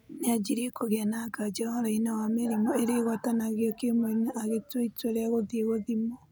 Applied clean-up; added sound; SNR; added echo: none; none; none; none.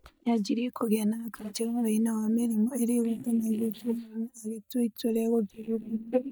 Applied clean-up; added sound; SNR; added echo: neural mask model DeepFilterNet 3.